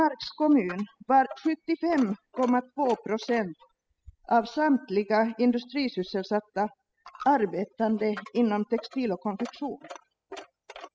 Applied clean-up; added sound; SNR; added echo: classical method spectral subtraction.